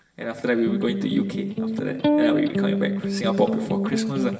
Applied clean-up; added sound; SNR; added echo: none; Electric guitar; -2 dB; reverberation time 1.7 s.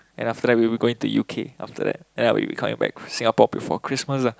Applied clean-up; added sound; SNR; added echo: none; none; none; none.